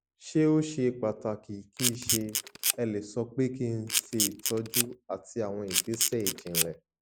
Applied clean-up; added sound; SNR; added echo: neural mask model Resemble Enhance denoiser.